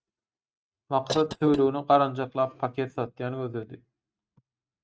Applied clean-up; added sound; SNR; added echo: neural mask model RNNoise.